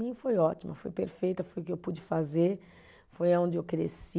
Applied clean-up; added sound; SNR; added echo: none; none; none; none.